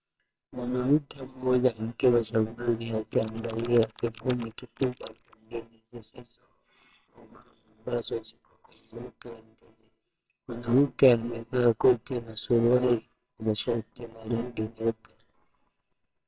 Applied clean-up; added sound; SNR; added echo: neural separator model SepFormer WHAMR!.